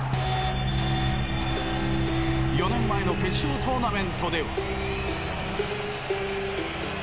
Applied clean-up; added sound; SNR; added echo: none; Plucked string instrument; -3 dB; none.